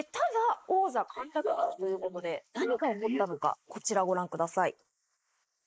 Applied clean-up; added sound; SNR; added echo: neural mask model Resemble Enhance denoiser.